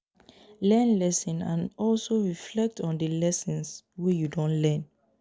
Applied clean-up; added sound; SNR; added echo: none; none; none; none.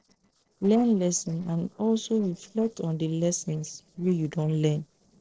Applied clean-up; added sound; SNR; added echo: neural separator model SepFormer DNS4.